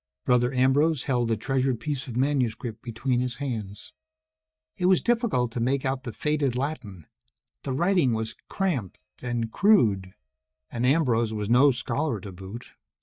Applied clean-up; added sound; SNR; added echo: neural mask model DeepFilterNet 3.